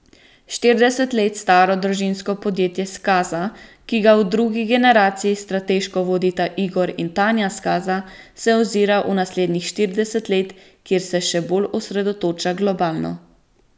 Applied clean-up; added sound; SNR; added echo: none; none; none; none.